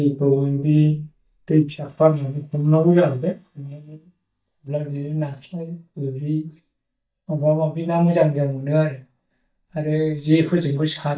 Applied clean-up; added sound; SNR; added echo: neural mask model DeepFilterNet 3.